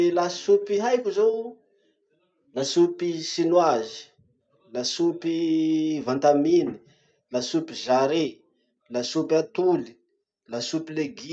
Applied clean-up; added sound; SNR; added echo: none; none; none; none.